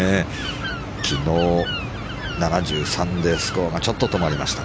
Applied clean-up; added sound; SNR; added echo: none; none; none; none.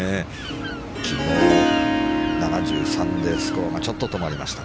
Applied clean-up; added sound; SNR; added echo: none; Harp; -4 dB; none.